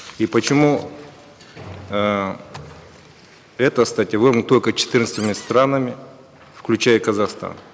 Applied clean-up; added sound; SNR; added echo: none; Squeak; 20 dB; none.